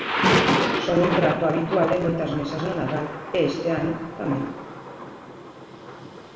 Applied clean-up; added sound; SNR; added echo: none; Thunder; 2 dB; reverberation time 1.2 s.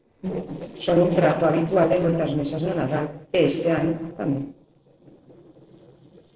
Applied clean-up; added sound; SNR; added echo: neural separator model SepFormer DNS4.